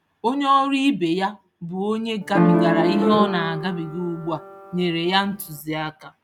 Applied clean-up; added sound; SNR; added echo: none; Piano; 1 dB; none.